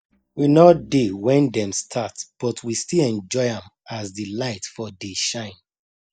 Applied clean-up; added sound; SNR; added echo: neural mask model DeepFilterNet 3.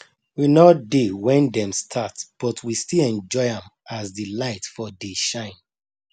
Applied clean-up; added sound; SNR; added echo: none; none; none; none.